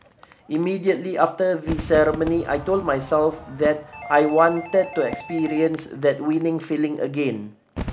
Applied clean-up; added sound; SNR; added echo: none; Crowd / Fireworks + Doorbell; 14 dB; none.